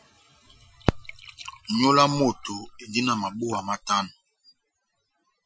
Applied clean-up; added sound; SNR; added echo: classical method Wiener filter.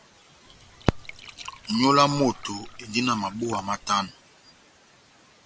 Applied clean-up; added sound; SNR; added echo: none; Liquid; 17 dB; none.